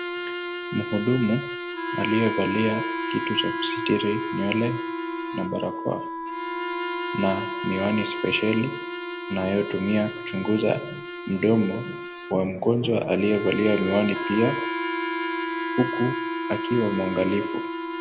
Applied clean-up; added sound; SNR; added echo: none; Wind instrument, woodwind instrument + Bowed string instrument; 4 dB; none.